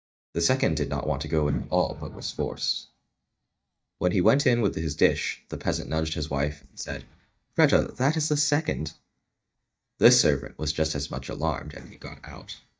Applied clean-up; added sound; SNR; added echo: neural mask model DeepFilterNet 3.